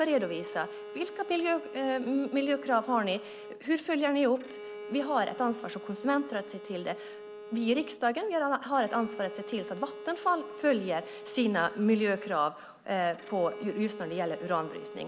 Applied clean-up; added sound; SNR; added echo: none; Bowed string instrument; 13 dB; none.